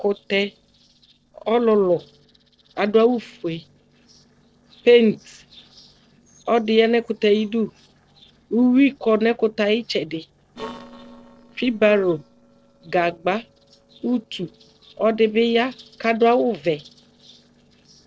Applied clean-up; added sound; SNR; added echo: neural separator model SepFormer DNS4.